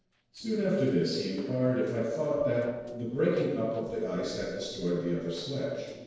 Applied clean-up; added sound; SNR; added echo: neural separator model SepFormer DNS4.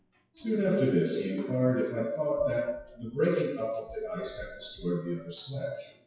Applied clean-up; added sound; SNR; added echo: classical method WPE with log-MMSE.